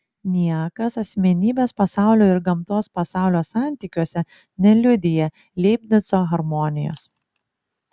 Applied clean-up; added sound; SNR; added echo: none; none; none; none.